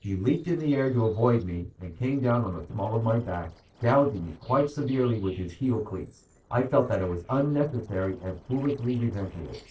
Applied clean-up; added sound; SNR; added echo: neural separator model SepFormer DNS4.